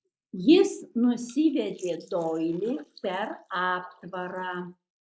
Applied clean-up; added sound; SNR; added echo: neural mask model Resemble Enhance denoiser.